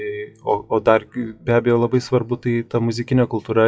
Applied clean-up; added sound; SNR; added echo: classical method WPE with log-MMSE.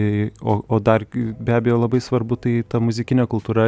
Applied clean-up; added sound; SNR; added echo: none; none; none; none.